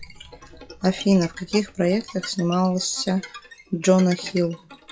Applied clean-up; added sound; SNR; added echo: classical method WPE with log-MMSE.